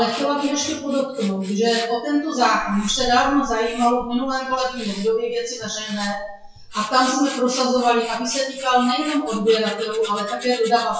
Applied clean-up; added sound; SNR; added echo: classical method WPE with log-MMSE.